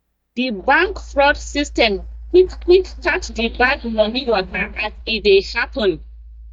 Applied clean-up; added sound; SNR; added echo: neural mask model DeepFilterNet 3.